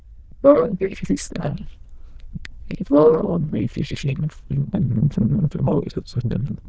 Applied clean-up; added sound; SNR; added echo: neural diffusion model UNIVERSE++.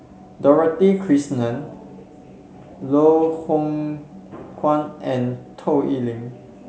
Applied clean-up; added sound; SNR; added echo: none; none; none; none.